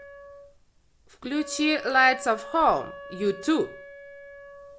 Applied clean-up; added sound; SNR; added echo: none; Wind instrument, woodwind instrument; 16 dB; none.